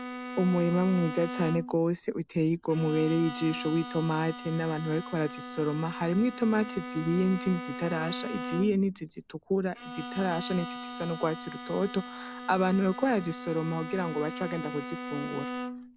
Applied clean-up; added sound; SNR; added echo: none; Bowed string instrument; 10 dB; none.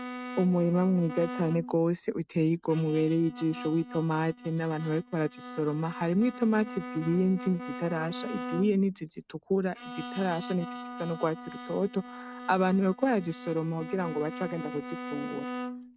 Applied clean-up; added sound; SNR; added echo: neural mask model RNNoise.